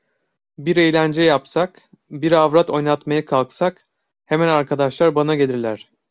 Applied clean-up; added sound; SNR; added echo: none; none; none; none.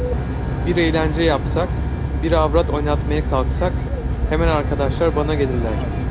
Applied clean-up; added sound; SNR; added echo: none; Aircraft; -1 dB; none.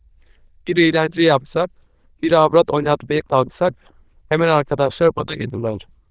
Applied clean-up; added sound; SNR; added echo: neural diffusion model UNIVERSE++.